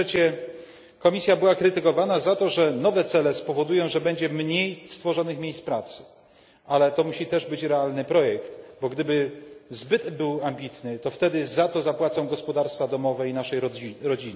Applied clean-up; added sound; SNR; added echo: none; none; none; none.